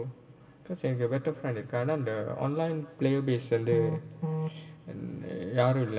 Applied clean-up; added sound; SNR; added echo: none; none; none; reverberation time 2.8 s.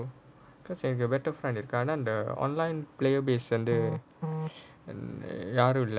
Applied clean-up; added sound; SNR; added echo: none; none; none; none.